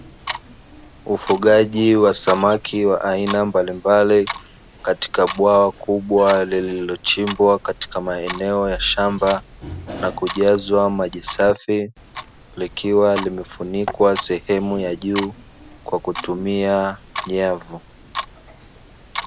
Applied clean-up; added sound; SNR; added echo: none; Clock; 14 dB; none.